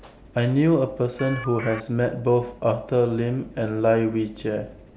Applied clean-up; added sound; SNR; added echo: none; Telephone; 11 dB; none.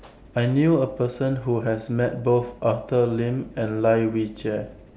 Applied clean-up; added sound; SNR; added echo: none; none; none; none.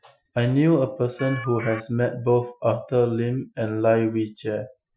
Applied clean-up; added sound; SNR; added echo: classical method Wiener filter.